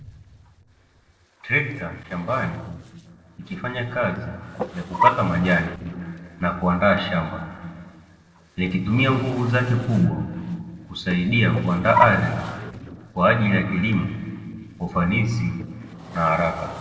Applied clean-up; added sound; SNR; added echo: neural separator model SepFormer DNS4.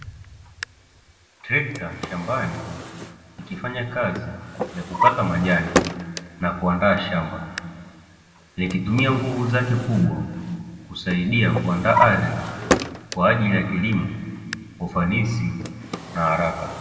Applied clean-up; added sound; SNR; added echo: none; Drawer open or close; 7 dB; reverberation time 1.8 s.